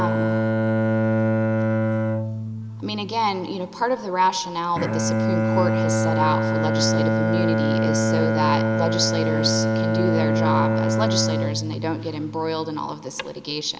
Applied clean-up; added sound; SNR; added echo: none; Bowed string instrument; -5 dB; none.